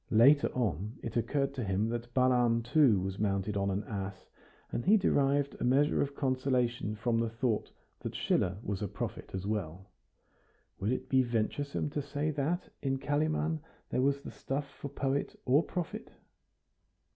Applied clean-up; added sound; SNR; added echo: none; none; none; none.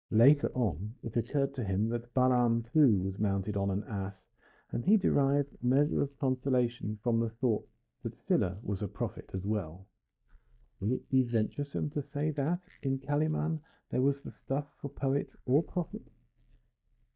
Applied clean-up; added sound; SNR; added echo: neural mask model DeepFilterNet 3.